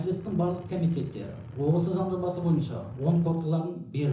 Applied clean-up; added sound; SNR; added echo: none; Truck; 16 dB; reverberation time 0.7 s.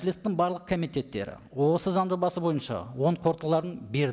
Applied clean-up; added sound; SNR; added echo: none; none; none; none.